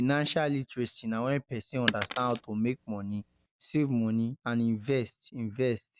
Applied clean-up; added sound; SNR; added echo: none; Shatter; 5 dB; none.